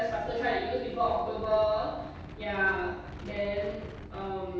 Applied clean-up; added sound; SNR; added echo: none; Wind; 15 dB; reverberation time 0.9 s.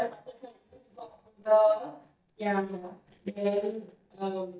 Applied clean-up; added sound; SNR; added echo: neural mask model DeepFilterNet 3.